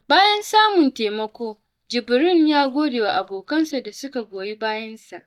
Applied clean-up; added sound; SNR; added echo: neural mask model DeepFilterNet 3.